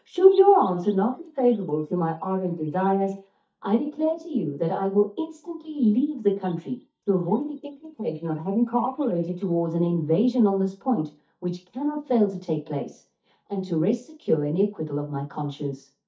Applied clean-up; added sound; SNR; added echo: neural mask model DeepFilterNet 3.